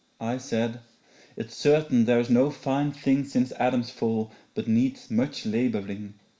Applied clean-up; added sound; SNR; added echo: none; none; none; none.